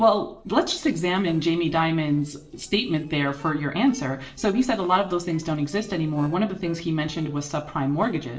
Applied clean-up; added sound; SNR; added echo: neural separator model SepFormer DNS4.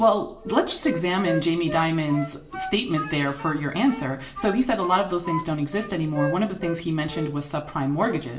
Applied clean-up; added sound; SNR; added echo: none; Wind instrument, woodwind instrument; 11 dB; reverberation time 1.4 s.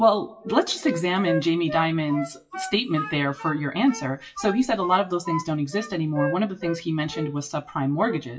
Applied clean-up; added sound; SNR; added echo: classical method WPE with log-MMSE.